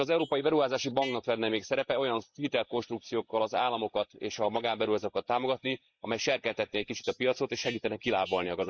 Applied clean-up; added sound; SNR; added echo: neural mask model Resemble Enhance denoiser.